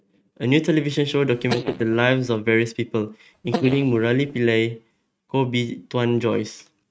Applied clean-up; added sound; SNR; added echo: neural mask model RNNoise.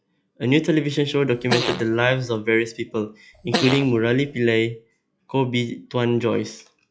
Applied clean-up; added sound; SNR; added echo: classical method log-MMSE.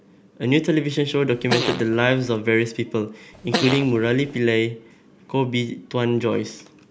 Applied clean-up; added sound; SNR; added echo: none; Fart; 6 dB; none.